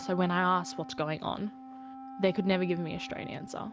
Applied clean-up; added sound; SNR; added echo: none; Wind instrument, woodwind instrument; 13 dB; none.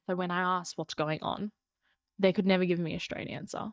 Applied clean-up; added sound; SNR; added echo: neural mask model DeepFilterNet 3.